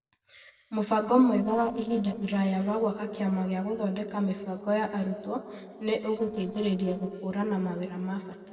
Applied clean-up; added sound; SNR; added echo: neural separator model SepFormer DNS4.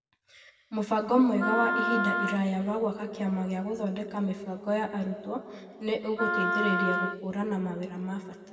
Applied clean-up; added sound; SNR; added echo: none; Wind instrument, woodwind instrument; 2 dB; reverberation time 2.1 s.